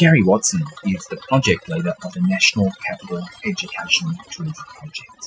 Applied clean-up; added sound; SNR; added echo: classical method Wiener filter.